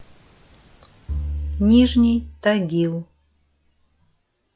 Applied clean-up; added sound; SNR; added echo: classical method log-MMSE.